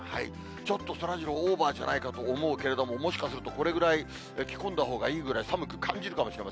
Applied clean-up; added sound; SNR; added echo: none; none; none; none.